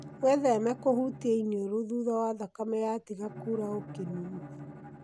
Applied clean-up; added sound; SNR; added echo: none; Bowed string instrument; 16 dB; none.